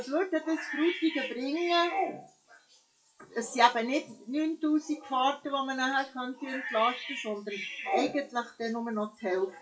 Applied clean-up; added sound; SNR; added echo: classical method WPE with log-MMSE.